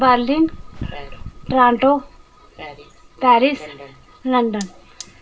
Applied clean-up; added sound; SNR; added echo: none; Fire; 16 dB; reverberation time 0.2 s.